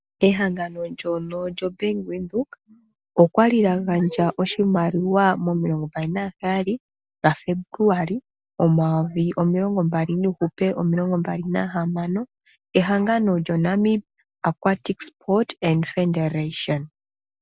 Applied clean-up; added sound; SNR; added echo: none; none; none; none.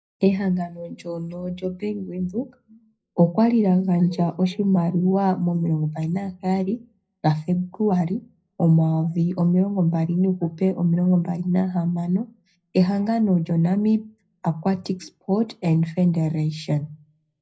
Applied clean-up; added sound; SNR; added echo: none; none; none; reverberation time 0.4 s.